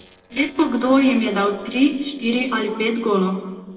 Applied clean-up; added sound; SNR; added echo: neural separator model SepFormer DNS4.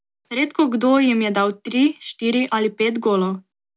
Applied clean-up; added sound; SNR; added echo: none; none; none; none.